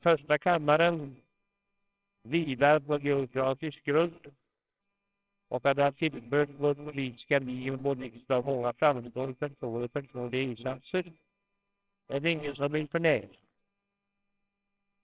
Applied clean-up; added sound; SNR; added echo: neural separator model SepFormer WHAMR!.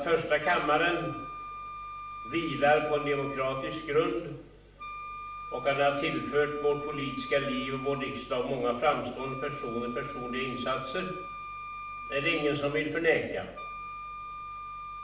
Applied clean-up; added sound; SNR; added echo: none; Wind instrument, woodwind instrument; 10 dB; reverberation time 0.6 s.